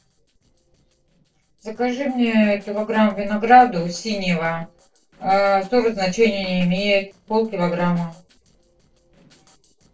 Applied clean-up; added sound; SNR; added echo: neural separator model SepFormer DNS4.